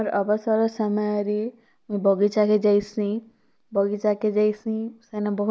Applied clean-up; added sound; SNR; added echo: none; none; none; none.